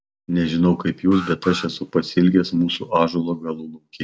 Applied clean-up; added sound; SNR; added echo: none; Alarm; 16 dB; none.